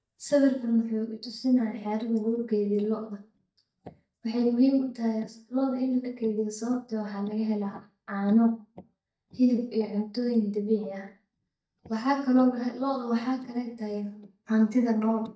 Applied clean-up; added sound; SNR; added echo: neural mask model DeepFilterNet 3.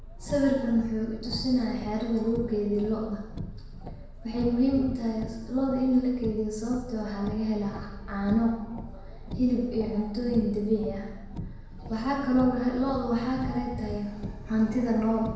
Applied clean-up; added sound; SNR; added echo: none; Car; 11 dB; reverberation time 0.9 s.